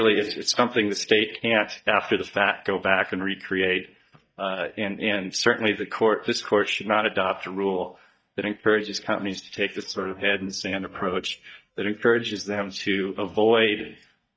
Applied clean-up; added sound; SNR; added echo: neural mask model DeepFilterNet 3.